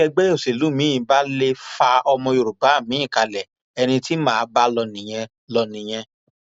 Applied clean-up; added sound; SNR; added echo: none; none; none; none.